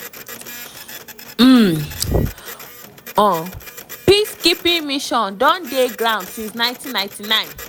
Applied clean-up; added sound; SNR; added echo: none; Printer; 17 dB; none.